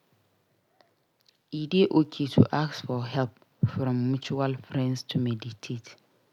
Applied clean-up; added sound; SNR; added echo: none; none; none; none.